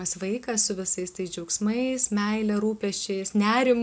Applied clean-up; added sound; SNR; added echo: none; none; none; none.